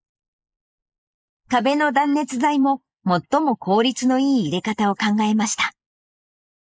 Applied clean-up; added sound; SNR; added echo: neural mask model Resemble Enhance denoiser.